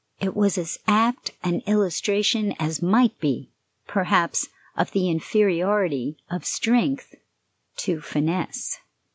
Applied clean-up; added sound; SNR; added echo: none; none; none; none.